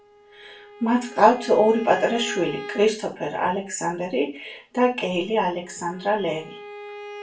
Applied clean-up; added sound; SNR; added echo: none; Bowed string instrument; 16 dB; reverberation time 0.3 s.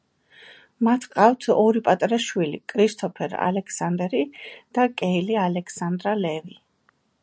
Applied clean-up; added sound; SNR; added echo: none; none; none; none.